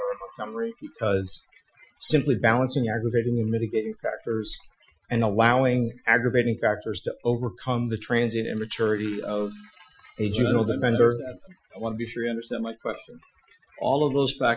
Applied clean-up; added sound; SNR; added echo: classical method Wiener filter.